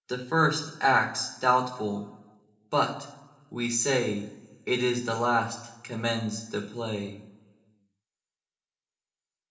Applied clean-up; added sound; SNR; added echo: none; none; none; reverberation time 0.9 s.